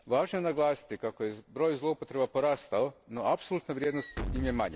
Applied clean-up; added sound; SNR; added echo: none; Walk, footsteps / Slam; 13 dB; none.